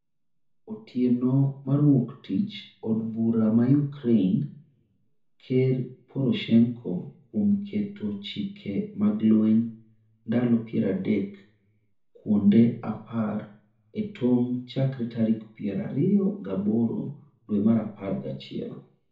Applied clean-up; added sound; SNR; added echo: none; none; none; reverberation time 0.7 s.